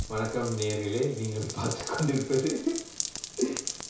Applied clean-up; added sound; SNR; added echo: none; Rain; 8 dB; reverberation time 0.6 s.